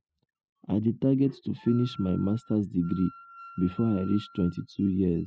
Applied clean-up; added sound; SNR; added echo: classical method spectral subtraction.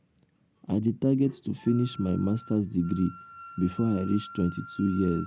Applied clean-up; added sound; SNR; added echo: none; Wind instrument, woodwind instrument; 19 dB; none.